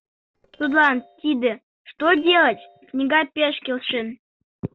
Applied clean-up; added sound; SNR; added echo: neural separator model SepFormer DNS4.